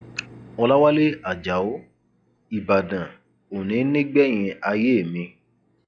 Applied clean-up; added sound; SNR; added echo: classical method log-MMSE.